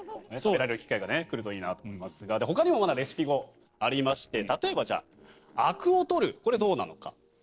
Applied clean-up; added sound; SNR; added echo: neural separator model SepFormer DNS4.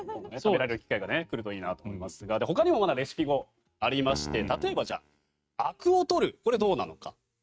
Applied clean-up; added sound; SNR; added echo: neural mask model RNNoise.